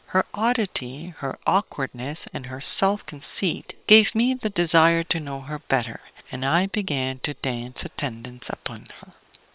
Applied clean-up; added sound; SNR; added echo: neural separator model SepFormer WHAM!.